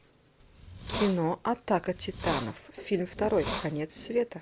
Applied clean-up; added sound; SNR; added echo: none; Hiss; 9 dB; none.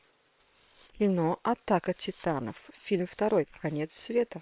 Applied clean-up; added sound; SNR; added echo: neural separator model SepFormer WHAM!.